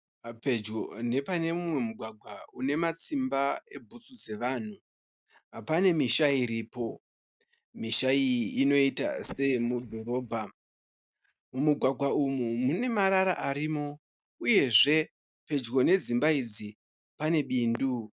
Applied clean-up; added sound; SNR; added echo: neural mask model DeepFilterNet 3.